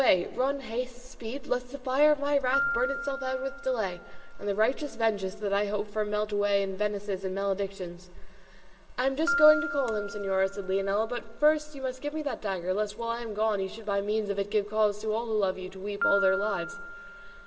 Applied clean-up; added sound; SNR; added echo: none; Piano; 10 dB; reverberation time 2.9 s.